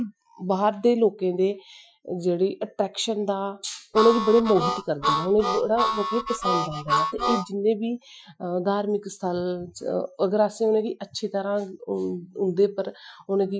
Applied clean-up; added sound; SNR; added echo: classical method Wiener filter.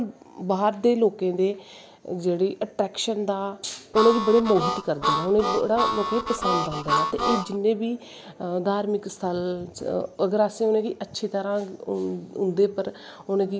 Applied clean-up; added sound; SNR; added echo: none; Harmonica; 1 dB; none.